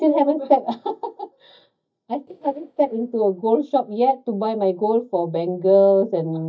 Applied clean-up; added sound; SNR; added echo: neural mask model DeepFilterNet 3.